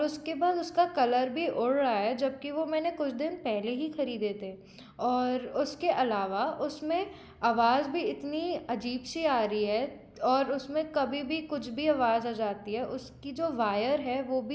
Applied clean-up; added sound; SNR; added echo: none; none; none; none.